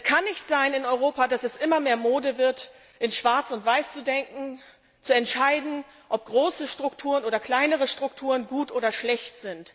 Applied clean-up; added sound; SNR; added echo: none; none; none; none.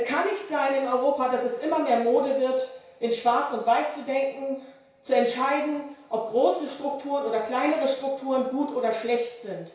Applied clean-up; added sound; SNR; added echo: none; none; none; reverberation time 0.6 s.